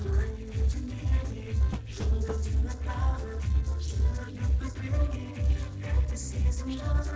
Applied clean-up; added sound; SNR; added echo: neural separator model SepFormer DNS4.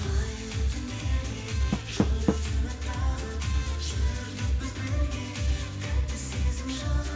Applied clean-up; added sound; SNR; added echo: none; Door; 10 dB; reverberation time 1.0 s.